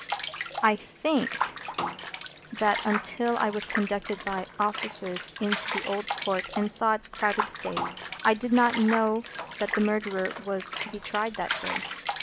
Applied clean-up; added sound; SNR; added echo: none; Bathtub (filling or washing) / Water; 6 dB; none.